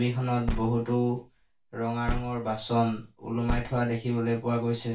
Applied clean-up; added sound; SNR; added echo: none; Car; 7 dB; reverberation time 0.2 s.